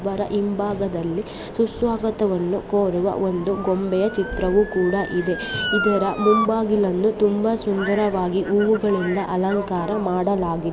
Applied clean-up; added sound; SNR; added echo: none; Motor vehicle (road) / Siren; 12 dB; none.